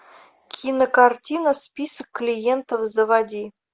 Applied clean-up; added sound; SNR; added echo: none; none; none; none.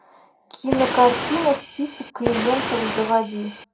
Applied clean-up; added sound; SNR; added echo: none; Fire; 5 dB; reverberation time 0.2 s.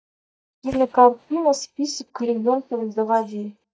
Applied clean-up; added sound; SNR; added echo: neural mask model DeepFilterNet 3.